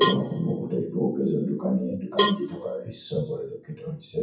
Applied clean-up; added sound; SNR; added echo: classical method WPE with log-MMSE.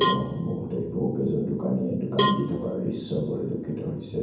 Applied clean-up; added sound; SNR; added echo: none; Cowbell; 5 dB; reverberation time 0.9 s.